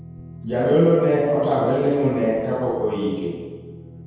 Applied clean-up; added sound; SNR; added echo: none; Guitar; 18 dB; reverberation time 1.2 s.